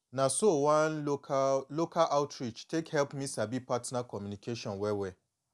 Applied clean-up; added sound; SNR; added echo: none; none; none; none.